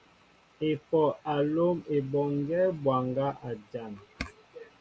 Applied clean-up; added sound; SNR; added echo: none; none; none; none.